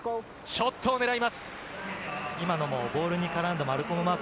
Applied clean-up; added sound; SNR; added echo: none; none; none; none.